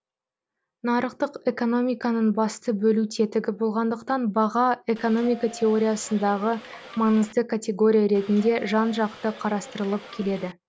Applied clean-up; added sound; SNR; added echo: none; Subway, metro, underground / Doorbell; 19 dB; none.